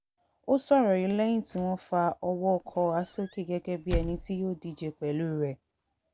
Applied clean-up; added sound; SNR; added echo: none; Squeak / Slam; 9 dB; none.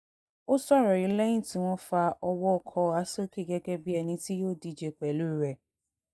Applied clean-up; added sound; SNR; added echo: neural mask model DeepFilterNet 3.